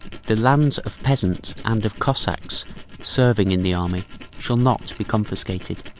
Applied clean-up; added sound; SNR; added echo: none; Tools; 13 dB; none.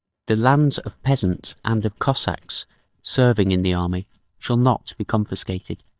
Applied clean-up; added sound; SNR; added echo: neural mask model DeepFilterNet 3.